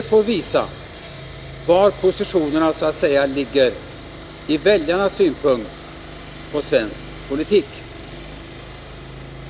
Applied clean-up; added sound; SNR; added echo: none; Sawing; 14 dB; none.